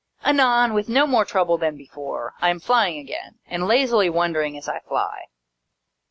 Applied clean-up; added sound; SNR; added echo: none; none; none; none.